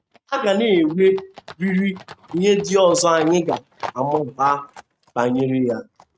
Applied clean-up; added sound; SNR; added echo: neural mask model RNNoise.